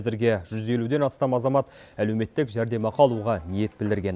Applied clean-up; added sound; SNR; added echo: none; none; none; none.